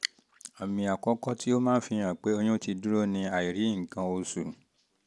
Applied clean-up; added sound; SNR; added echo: none; none; none; none.